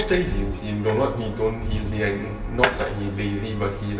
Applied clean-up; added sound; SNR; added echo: none; Walk, footsteps; 16 dB; reverberation time 2.6 s.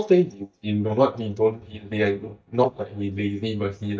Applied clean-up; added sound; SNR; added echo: neural mask model DeepFilterNet 3.